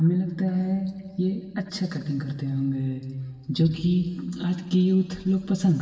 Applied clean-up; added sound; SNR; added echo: none; none; none; reverberation time 1.9 s.